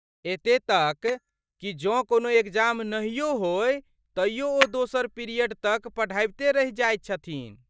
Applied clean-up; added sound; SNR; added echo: neural mask model DeepFilterNet 3.